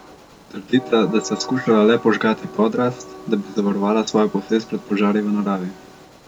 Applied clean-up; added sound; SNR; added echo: none; Train; 18 dB; none.